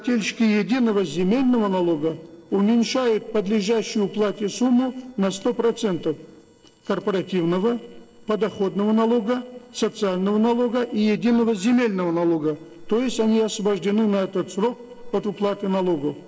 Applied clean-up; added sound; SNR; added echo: neural separator model SepFormer DNS4.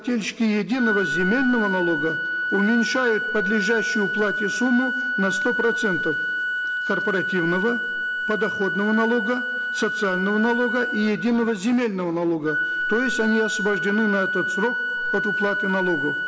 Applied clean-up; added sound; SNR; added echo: none; Organ; 2 dB; reverberation time 0.5 s.